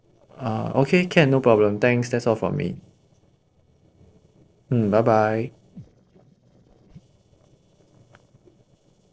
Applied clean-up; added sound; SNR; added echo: neural separator model SepFormer DNS4.